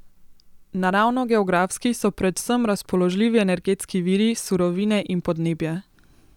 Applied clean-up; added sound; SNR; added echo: none; none; none; none.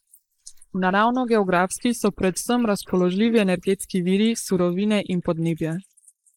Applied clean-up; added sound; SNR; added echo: neural mask model Resemble Enhance denoiser.